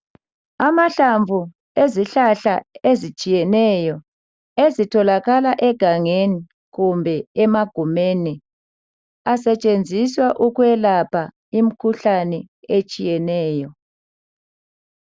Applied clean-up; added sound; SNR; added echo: none; none; none; none.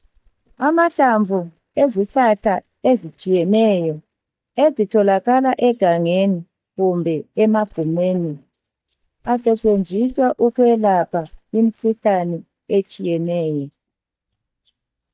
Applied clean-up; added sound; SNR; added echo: neural mask model DeepFilterNet 3.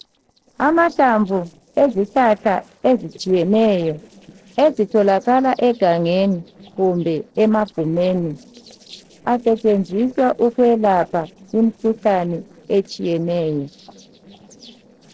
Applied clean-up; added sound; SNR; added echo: neural separator model SepFormer DNS4.